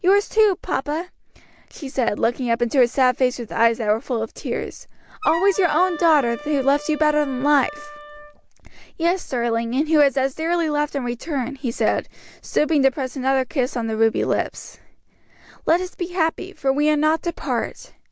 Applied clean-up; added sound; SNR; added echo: none; Wind instrument, woodwind instrument; 14 dB; none.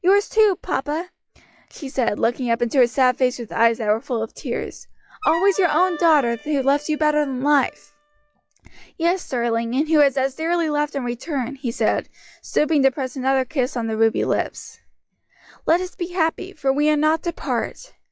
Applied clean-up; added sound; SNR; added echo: classical method log-MMSE.